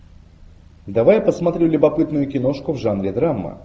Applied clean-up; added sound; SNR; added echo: none; none; none; none.